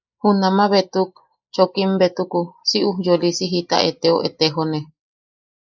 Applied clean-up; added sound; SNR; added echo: neural mask model Resemble Enhance denoiser.